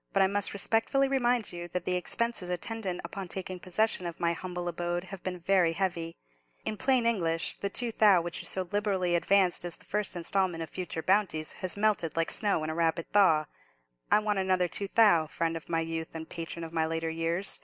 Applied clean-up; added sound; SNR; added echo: none; none; none; none.